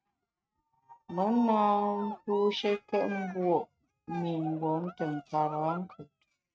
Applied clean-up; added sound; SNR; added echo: neural mask model RNNoise.